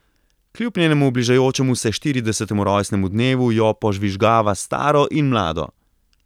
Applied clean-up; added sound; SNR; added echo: none; none; none; none.